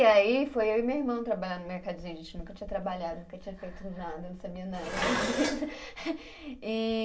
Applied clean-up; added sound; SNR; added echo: none; Dishes, pots, and pans; 5 dB; reverberation time 0.2 s.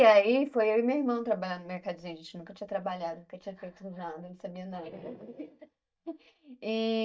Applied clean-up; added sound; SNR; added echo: neural mask model DeepFilterNet 3.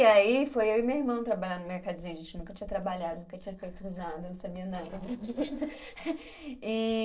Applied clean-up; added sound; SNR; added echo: neural separator model SepFormer DNS4.